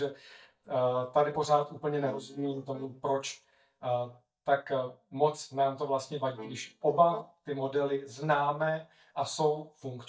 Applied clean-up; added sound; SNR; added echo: neural mask model DeepFilterNet 3.